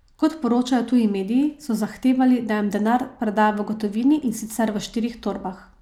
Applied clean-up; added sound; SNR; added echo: none; none; none; none.